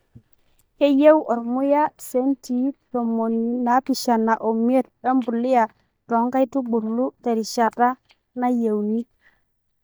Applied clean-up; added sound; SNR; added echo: neural mask model DeepFilterNet 3.